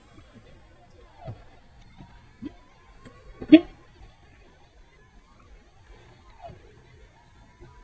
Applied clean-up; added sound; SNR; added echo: neural mask model DeepFilterNet 3.